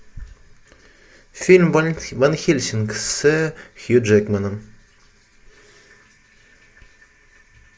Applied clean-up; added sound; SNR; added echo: none; none; none; none.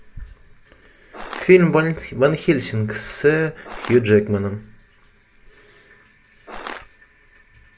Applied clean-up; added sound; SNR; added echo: none; Crushing; 11 dB; none.